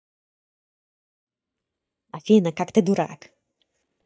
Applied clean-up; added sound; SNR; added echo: neural mask model DeepFilterNet 3.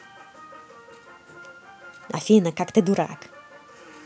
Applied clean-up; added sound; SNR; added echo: none; none; none; none.